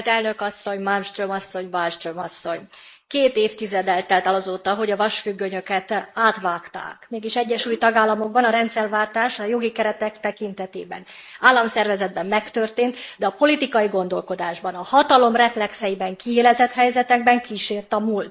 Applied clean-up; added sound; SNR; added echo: neural mask model Resemble Enhance denoiser.